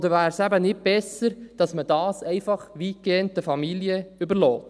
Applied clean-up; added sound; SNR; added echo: none; none; none; none.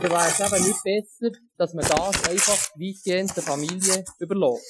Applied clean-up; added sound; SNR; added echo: classical method Wiener filter.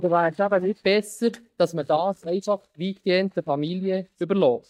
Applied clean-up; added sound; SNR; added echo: neural mask model DeepFilterNet 3.